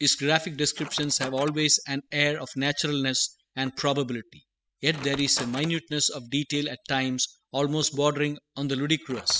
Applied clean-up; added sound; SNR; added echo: classical method spectral subtraction.